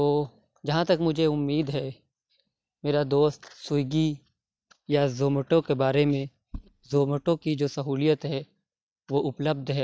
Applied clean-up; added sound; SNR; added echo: neural mask model DeepFilterNet 3.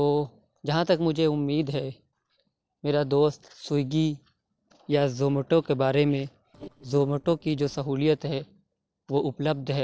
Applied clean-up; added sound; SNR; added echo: neural separator model SepFormer DNS4.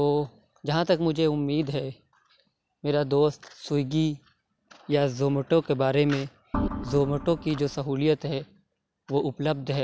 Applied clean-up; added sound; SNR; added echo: none; Organ; 6 dB; none.